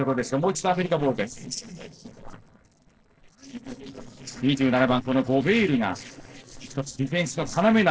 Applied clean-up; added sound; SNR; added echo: neural separator model SepFormer DNS4.